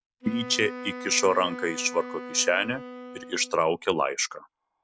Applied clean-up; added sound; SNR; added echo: none; Wind instrument, woodwind instrument; 12 dB; none.